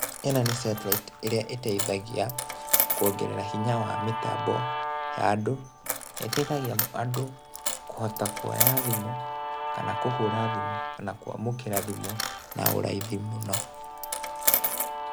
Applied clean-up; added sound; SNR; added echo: none; Guitar + Coin (dropping); 0 dB; none.